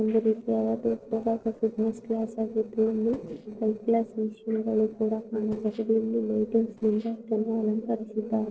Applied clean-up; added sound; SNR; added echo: neural separator model SepFormer DNS4.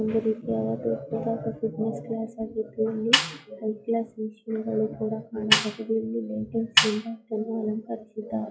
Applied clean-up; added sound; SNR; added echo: classical method log-MMSE.